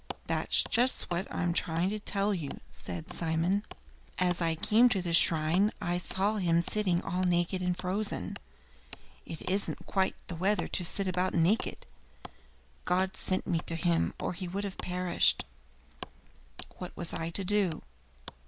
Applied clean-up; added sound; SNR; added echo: none; Wood; 18 dB; none.